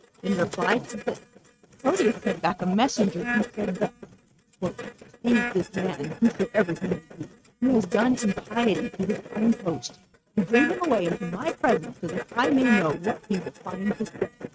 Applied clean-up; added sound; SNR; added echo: neural mask model RNNoise.